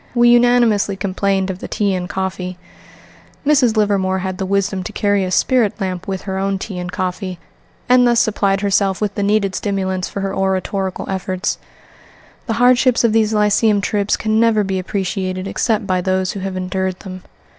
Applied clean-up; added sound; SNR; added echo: none; none; none; none.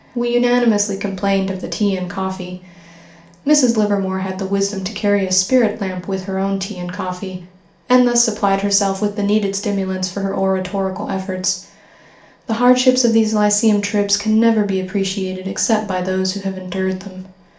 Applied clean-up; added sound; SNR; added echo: none; none; none; reverberation time 0.4 s.